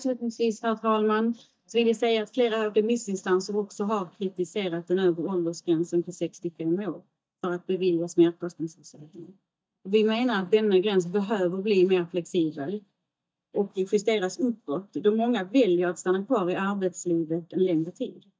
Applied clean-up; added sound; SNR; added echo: neural mask model DeepFilterNet 3.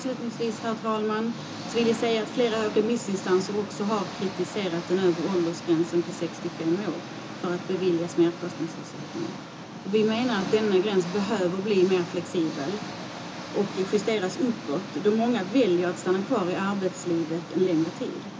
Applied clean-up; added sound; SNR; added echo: none; Engine; 10 dB; reverberation time 0.2 s.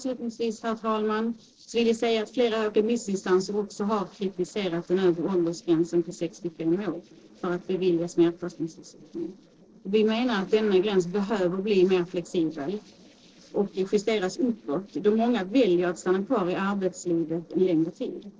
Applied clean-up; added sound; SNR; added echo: neural separator model SepFormer DNS4.